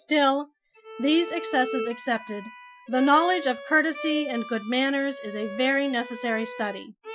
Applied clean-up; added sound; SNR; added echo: classical method Wiener filter.